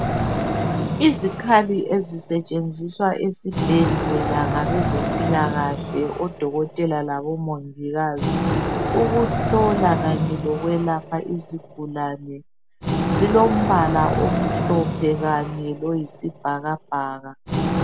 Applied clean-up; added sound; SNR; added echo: none; Wild animals; 2 dB; none.